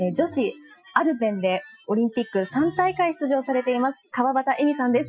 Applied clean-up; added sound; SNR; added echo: classical method Wiener filter.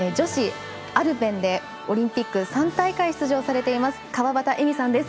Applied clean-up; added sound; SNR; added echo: none; none; none; none.